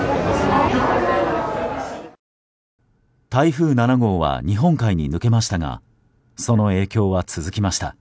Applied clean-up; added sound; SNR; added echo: none; none; none; none.